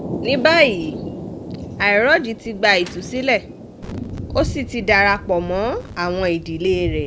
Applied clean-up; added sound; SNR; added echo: none; Thunder; 10 dB; none.